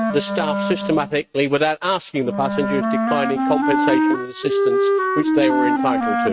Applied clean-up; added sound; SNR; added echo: neural mask model RNNoise.